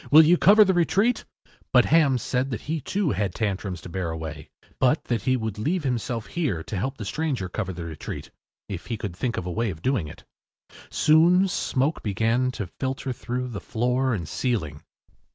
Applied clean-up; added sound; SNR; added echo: none; none; none; none.